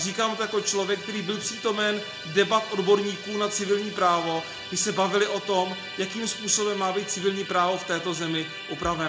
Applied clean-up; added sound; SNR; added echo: none; Musical instrument; 11 dB; reverberation time 0.3 s.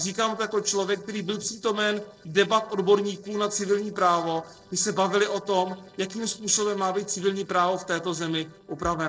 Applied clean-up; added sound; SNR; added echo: neural separator model SepFormer DNS4.